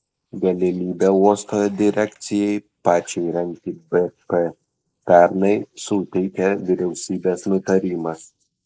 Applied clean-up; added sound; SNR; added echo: neural mask model Resemble Enhance denoiser.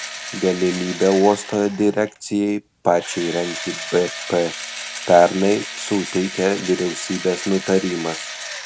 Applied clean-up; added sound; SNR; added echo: none; Engine / Drill; 11 dB; none.